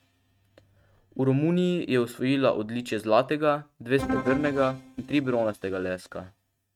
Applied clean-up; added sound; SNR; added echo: neural mask model RNNoise.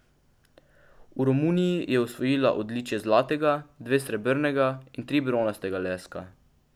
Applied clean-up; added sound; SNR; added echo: none; none; none; none.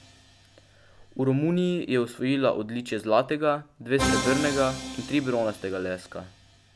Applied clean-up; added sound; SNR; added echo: none; Musical instrument; 8 dB; none.